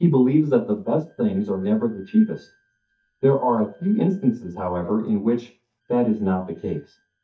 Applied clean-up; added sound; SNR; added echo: neural mask model DeepFilterNet 3.